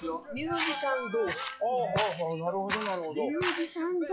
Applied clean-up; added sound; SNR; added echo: classical method log-MMSE.